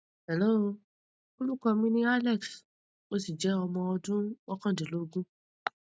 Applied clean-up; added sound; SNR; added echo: none; none; none; none.